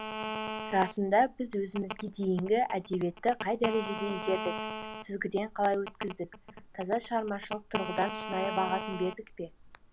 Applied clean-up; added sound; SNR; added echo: none; Telephone; 8 dB; none.